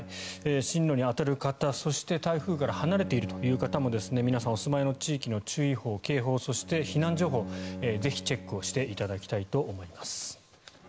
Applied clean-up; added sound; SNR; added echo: none; Bowed string instrument; 13 dB; none.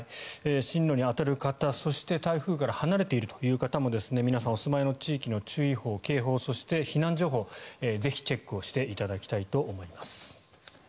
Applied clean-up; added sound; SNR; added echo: none; none; none; none.